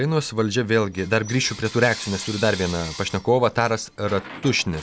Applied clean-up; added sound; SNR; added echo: none; Coin (dropping) / Bell; 16 dB; none.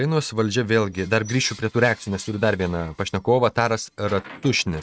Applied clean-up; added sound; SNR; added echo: neural mask model RNNoise.